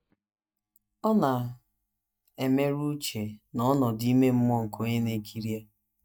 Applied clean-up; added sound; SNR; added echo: neural mask model DeepFilterNet 3.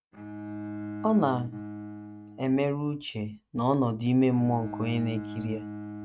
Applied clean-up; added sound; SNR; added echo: neural mask model RNNoise.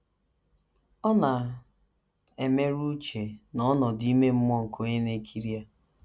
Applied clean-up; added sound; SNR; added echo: none; none; none; none.